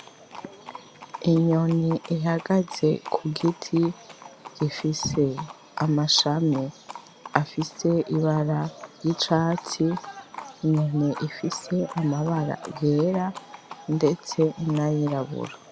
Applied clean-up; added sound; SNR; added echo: none; Livestock, farm animals, working animals; 16 dB; none.